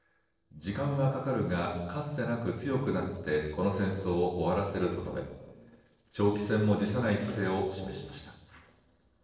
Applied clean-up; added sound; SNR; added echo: neural separator model SepFormer DNS4.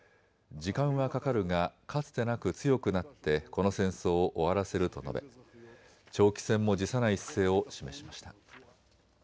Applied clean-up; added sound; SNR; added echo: none; none; none; none.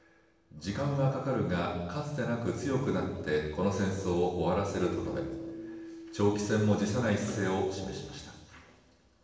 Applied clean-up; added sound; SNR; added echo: none; Keyboard (musical); 17 dB; reverberation time 1.3 s.